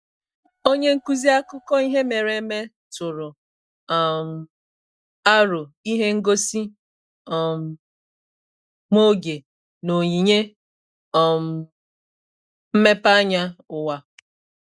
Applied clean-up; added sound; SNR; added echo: neural mask model DeepFilterNet 3.